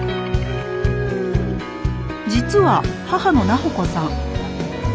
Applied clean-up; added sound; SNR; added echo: none; none; none; none.